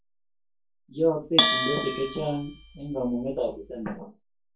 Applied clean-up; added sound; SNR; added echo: none; Bell; -1 dB; reverberation time 0.2 s.